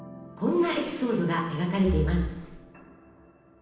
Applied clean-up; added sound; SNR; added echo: none; Breathing; 6 dB; reverberation time 0.9 s.